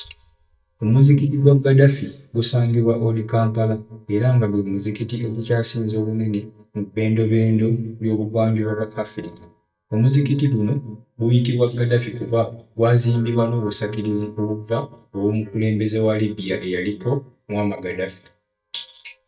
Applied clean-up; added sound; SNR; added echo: neural mask model DeepFilterNet 3.